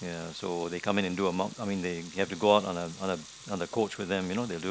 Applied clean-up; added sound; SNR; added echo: none; Sink (filling or washing) / Water tap, faucet / Liquid; 18 dB; none.